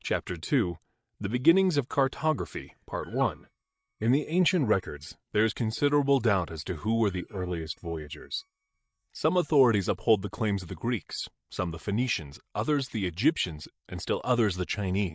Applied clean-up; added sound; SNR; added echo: neural mask model DeepFilterNet 3.